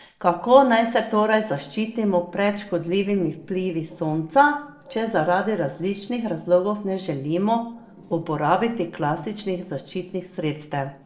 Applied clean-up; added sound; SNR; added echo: neural separator model SepFormer DNS4.